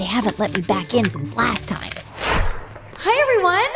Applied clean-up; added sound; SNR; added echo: none; Chewing, mastication; 15 dB; none.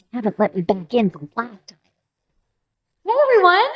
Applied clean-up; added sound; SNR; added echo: neural mask model DeepFilterNet 3.